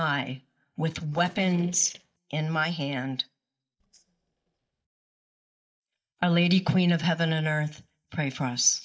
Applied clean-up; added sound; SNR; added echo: neural mask model DeepFilterNet 3.